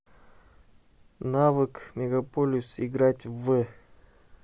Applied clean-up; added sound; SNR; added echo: none; none; none; none.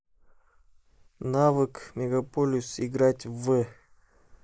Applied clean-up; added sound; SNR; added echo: neural mask model Resemble Enhance denoiser.